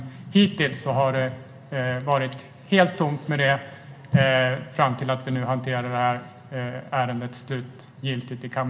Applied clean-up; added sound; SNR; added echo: none; none; none; reverberation time 2.0 s.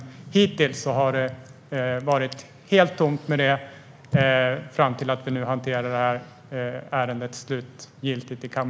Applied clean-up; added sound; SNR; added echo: none; none; none; none.